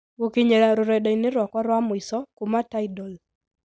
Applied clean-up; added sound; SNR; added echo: none; none; none; none.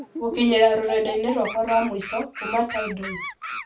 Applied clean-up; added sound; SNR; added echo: none; Animal; 11 dB; reverberation time 0.3 s.